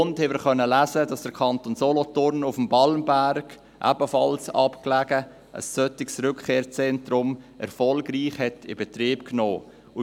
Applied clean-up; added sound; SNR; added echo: none; none; none; none.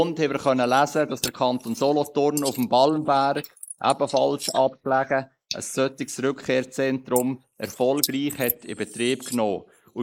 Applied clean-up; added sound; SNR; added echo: neural mask model Resemble Enhance denoiser.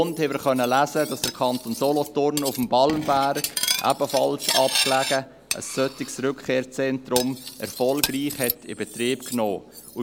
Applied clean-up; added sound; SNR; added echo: none; Cutlery, silverware; 7 dB; none.